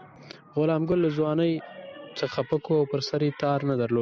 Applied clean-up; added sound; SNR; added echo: none; none; none; none.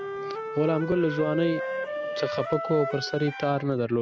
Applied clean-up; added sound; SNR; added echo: none; Wind instrument, woodwind instrument; 6 dB; none.